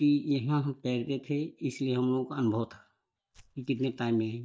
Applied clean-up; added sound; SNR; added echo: neural mask model DeepFilterNet 3.